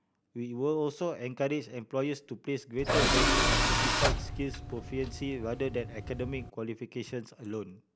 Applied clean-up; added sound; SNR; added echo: none; Tools; -5 dB; none.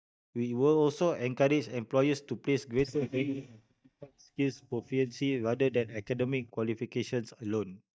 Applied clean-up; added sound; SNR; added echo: neural mask model DeepFilterNet 3.